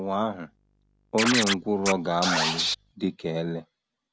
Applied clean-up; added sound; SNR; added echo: none; Scratching (performance technique); 1 dB; none.